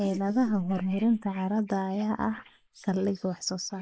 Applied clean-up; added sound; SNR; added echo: neural mask model Resemble Enhance denoiser.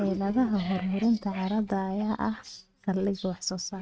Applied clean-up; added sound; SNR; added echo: neural mask model RNNoise.